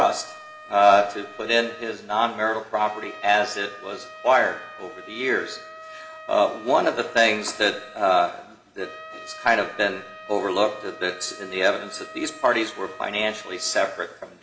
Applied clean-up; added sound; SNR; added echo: none; Trumpet; 18 dB; reverberation time 0.8 s.